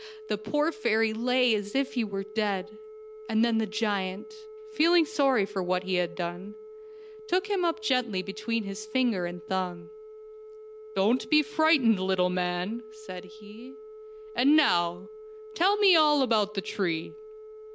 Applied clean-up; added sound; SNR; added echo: none; Telephone; 16 dB; none.